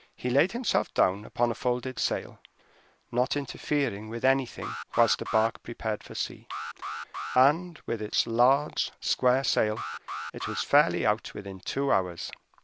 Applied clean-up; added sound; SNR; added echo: none; Alarm; 11 dB; none.